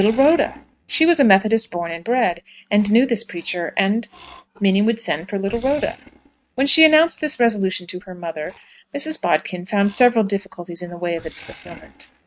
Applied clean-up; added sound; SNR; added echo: neural mask model RNNoise.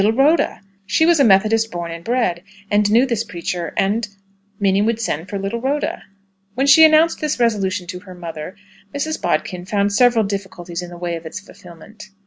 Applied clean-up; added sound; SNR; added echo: none; none; none; none.